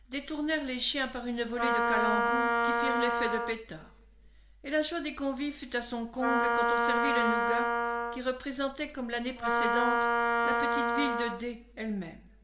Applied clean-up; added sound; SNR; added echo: none; Wind instrument, woodwind instrument; -5 dB; reverberation time 1.3 s.